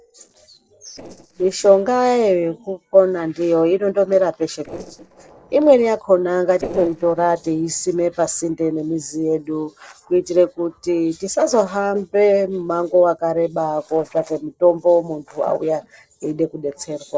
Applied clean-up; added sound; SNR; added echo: neural separator model SepFormer DNS4.